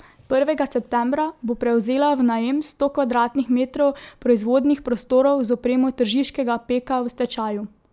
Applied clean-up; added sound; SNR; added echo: none; none; none; none.